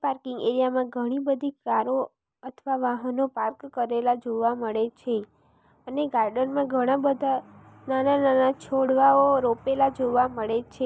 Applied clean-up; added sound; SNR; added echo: none; none; none; none.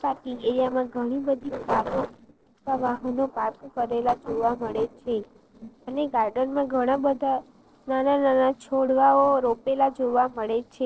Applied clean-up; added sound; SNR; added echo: neural separator model SepFormer DNS4.